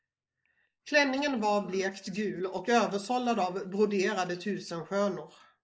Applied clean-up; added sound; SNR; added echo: neural mask model Resemble Enhance denoiser.